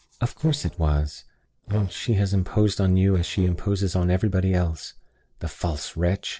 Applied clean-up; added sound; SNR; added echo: neural separator model SepFormer DNS4.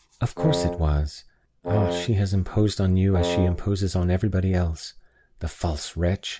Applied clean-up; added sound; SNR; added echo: none; Wind instrument, woodwind instrument; 5 dB; none.